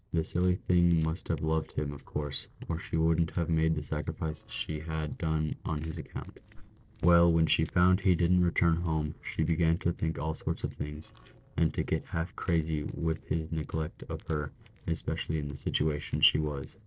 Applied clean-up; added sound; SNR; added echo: neural separator model SepFormer DNS4.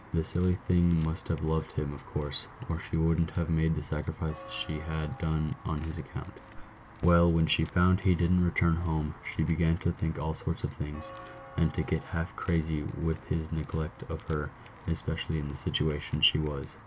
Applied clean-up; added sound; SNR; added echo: none; Walk, footsteps / Bell; 19 dB; none.